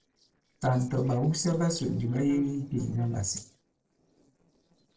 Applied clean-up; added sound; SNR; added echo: neural separator model SepFormer DNS4.